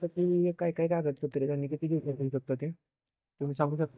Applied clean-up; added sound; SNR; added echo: neural mask model DeepFilterNet 3.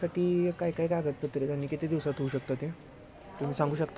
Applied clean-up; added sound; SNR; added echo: none; none; none; none.